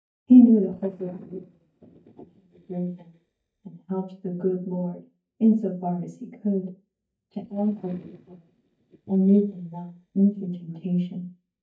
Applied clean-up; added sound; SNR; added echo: neural mask model DeepFilterNet 3.